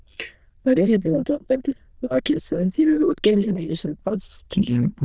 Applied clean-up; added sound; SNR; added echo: neural diffusion model UNIVERSE++.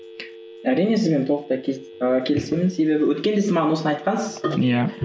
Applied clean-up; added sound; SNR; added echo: none; Telephone; 19 dB; none.